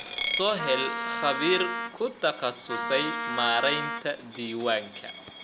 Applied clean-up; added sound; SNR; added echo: none; Wind instrument, woodwind instrument + Coin (dropping); 4 dB; none.